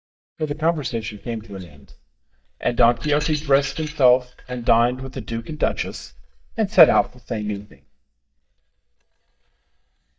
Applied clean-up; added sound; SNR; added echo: neural mask model DeepFilterNet 3.